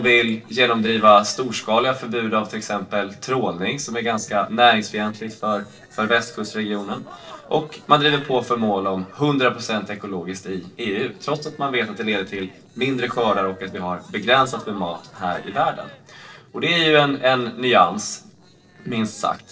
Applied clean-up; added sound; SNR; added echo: neural separator model SepFormer DNS4.